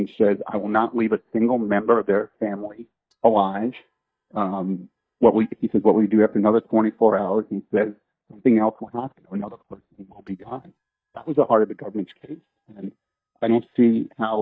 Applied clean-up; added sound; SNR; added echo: neural mask model DeepFilterNet 3.